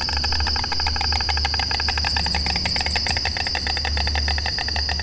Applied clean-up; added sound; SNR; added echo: none; Insect; -3 dB; reverberation time 0.5 s.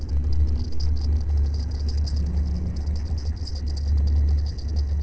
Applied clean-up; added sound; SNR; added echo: neural separator model SepFormer DNS4.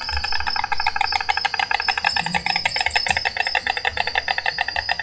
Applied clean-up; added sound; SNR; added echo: classical method WPE with log-MMSE.